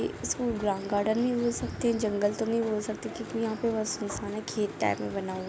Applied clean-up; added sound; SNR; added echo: none; none; none; none.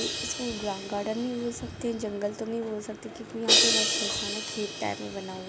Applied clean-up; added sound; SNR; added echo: none; Crash cymbal; -2 dB; none.